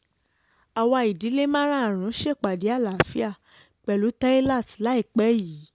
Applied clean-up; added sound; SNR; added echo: none; none; none; none.